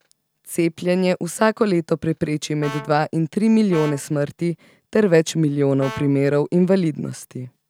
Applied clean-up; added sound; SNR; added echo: none; Brass instrument; 17 dB; none.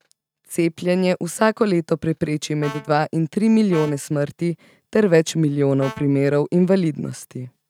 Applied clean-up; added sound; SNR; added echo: neural mask model RNNoise.